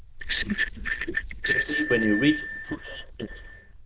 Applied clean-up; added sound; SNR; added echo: neural diffusion model UNIVERSE++.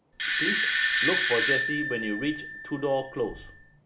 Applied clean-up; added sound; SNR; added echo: none; Bell / Doorbell; -3 dB; none.